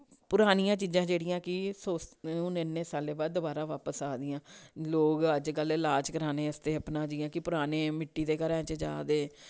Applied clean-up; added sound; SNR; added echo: none; none; none; none.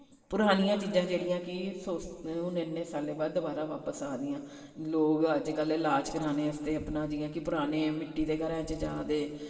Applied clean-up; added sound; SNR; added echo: none; none; none; reverberation time 2.0 s.